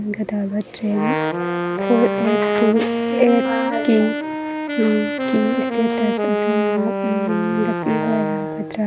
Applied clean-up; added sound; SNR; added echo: none; Wind instrument, woodwind instrument; 1 dB; none.